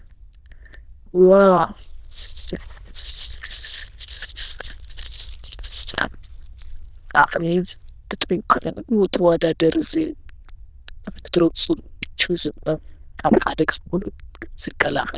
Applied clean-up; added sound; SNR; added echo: neural diffusion model UNIVERSE++.